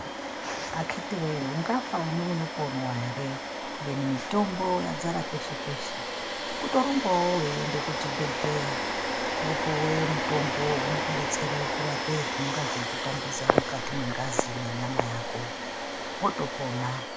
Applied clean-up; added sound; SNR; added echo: none; Domestic sounds, home sounds; 1 dB; none.